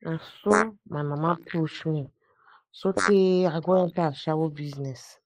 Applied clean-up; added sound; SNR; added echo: neural mask model Resemble Enhance denoiser.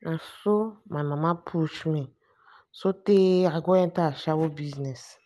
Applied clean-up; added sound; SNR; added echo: none; none; none; none.